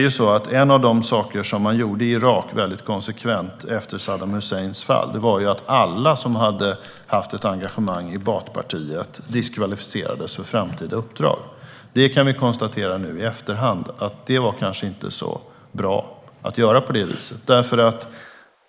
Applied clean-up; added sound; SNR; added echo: neural mask model Resemble Enhance denoiser.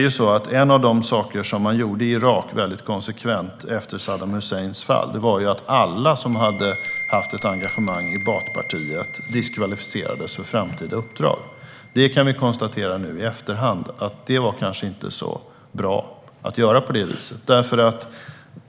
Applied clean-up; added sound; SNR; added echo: none; Bell; 9 dB; none.